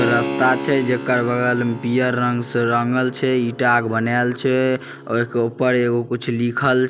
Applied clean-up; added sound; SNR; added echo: none; Keyboard (musical); 11 dB; none.